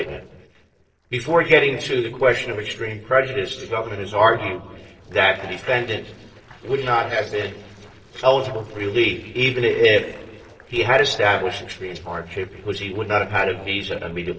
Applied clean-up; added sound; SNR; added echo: neural separator model SepFormer DNS4.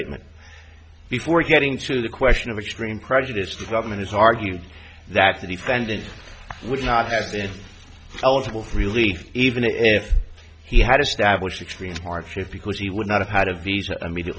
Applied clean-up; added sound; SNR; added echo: none; none; none; none.